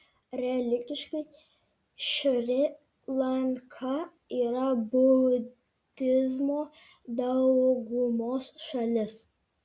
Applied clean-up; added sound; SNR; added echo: none; none; none; none.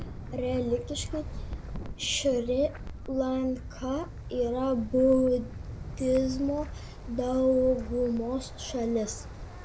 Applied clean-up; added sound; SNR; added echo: none; Wind; 10 dB; none.